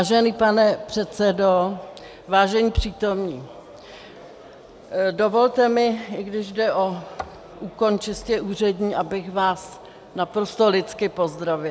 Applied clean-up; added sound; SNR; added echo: none; none; none; none.